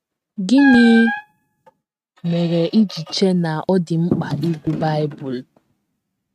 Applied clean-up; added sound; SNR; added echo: neural mask model RNNoise.